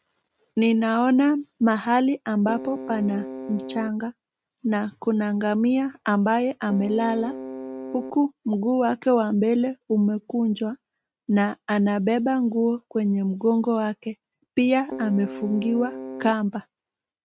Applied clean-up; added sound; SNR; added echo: neural mask model RNNoise.